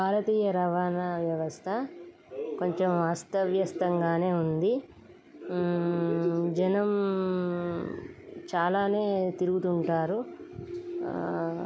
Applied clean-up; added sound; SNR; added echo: none; none; none; none.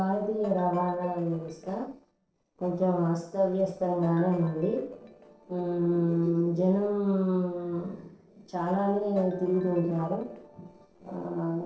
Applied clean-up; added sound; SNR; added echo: neural separator model SepFormer DNS4.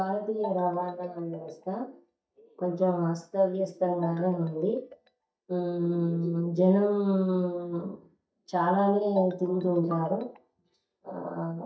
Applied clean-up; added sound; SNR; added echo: neural mask model DeepFilterNet 3.